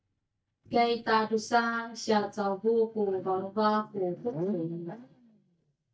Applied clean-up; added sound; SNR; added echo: neural mask model DeepFilterNet 3.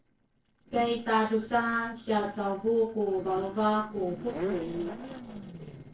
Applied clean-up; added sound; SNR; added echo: neural separator model SepFormer DNS4.